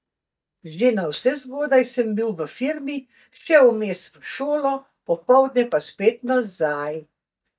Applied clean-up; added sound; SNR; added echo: neural mask model DeepFilterNet 3.